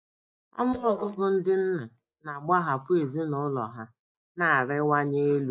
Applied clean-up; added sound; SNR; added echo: neural mask model DeepFilterNet 3.